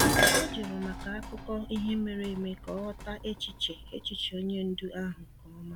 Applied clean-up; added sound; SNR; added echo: none; Dishes, pots, and pans; -2 dB; none.